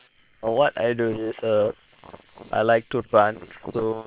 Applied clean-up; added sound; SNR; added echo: neural separator model SepFormer WHAM!.